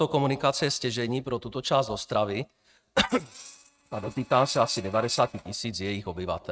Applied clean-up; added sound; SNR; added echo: neural mask model RNNoise.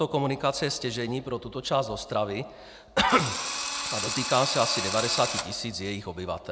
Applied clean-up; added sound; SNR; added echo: none; Drill; 4 dB; none.